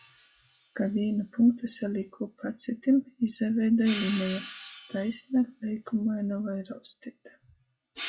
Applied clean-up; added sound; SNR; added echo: classical method log-MMSE.